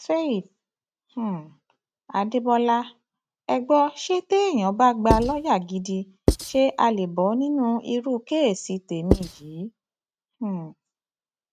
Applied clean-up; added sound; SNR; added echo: neural mask model RNNoise.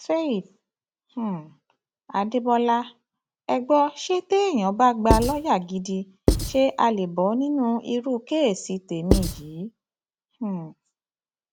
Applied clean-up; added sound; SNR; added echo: none; Writing; -1 dB; none.